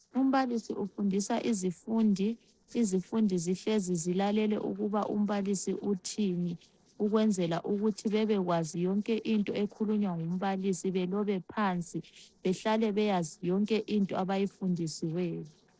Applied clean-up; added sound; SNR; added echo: neural separator model SepFormer DNS4.